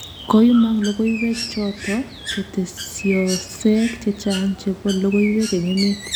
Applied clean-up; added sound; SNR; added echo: none; Bird; 12 dB; none.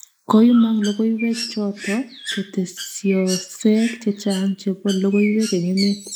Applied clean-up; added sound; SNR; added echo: neural mask model Resemble Enhance denoiser.